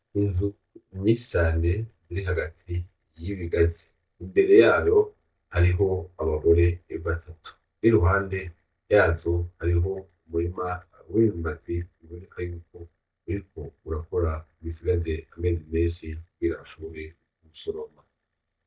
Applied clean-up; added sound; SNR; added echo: neural mask model DeepFilterNet 3.